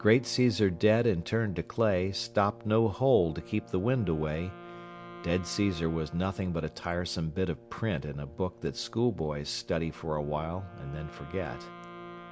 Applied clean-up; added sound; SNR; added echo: none; Wind instrument, woodwind instrument + Brass instrument; 18 dB; none.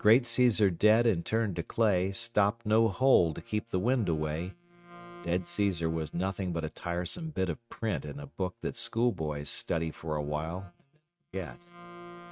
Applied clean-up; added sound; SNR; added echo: neural mask model RNNoise.